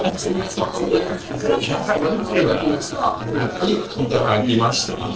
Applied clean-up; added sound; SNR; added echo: neural separator model SepFormer DNS4.